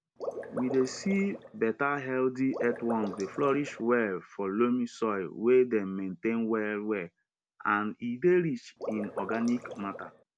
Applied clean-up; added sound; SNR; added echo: none; Water / Liquid; 10 dB; none.